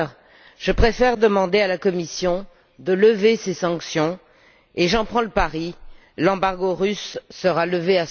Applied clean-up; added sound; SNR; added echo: none; none; none; none.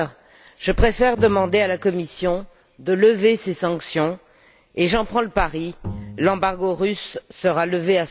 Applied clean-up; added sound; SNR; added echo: none; Bowed string instrument; 16 dB; none.